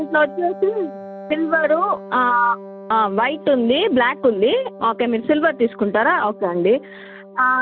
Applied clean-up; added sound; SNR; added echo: none; Wind instrument, woodwind instrument; 17 dB; none.